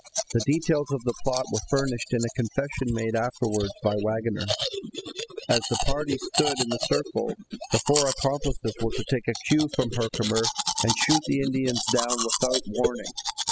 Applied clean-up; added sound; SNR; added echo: classical method spectral subtraction.